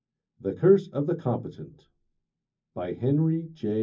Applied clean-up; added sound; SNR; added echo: none; none; none; reverberation time 0.4 s.